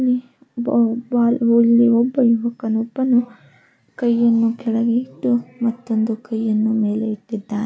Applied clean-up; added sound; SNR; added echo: none; none; none; none.